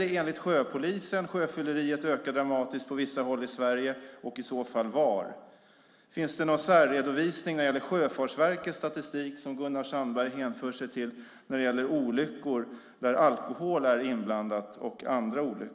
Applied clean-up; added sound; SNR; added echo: none; none; none; none.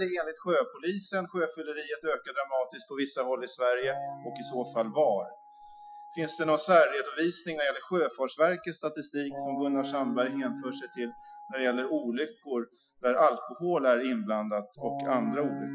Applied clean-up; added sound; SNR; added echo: classical method Wiener filter.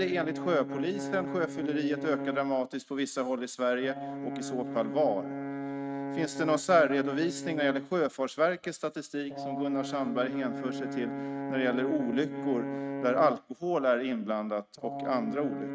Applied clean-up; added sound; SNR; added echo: neural mask model RNNoise.